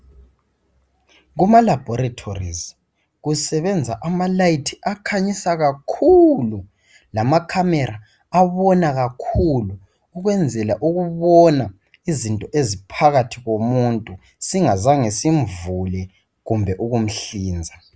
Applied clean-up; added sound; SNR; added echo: none; none; none; none.